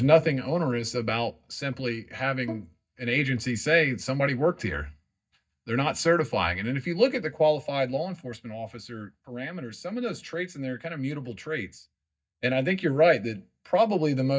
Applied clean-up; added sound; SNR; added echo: neural mask model DeepFilterNet 3.